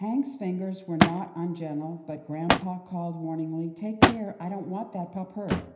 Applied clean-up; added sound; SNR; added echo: none; Thump, thud; -2 dB; reverberation time 0.9 s.